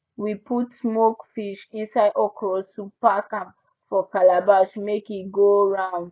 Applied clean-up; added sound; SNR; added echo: none; none; none; none.